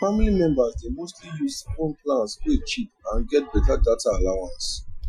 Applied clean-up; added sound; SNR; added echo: classical method Wiener filter.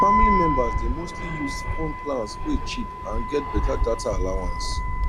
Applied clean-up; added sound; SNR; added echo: none; Fixed-wing aircraft, airplane + Wind instrument, woodwind instrument; -5 dB; none.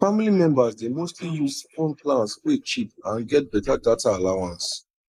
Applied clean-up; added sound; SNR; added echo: neural mask model Resemble Enhance denoiser.